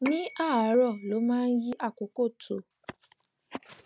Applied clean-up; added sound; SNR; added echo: none; Bell / Telephone; 17 dB; none.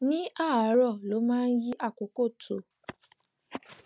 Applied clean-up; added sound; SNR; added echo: none; none; none; none.